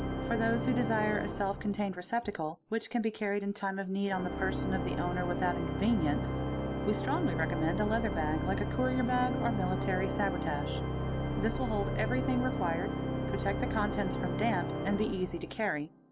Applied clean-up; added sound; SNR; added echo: none; Organ; 1 dB; none.